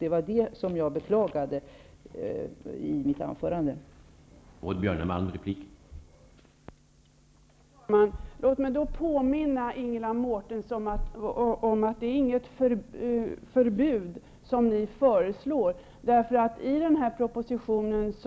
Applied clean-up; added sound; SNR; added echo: none; none; none; none.